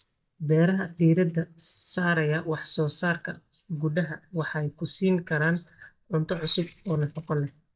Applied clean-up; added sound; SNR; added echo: neural mask model DeepFilterNet 3.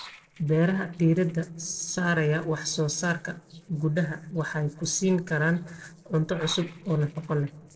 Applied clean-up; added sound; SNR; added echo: neural separator model SepFormer DNS4.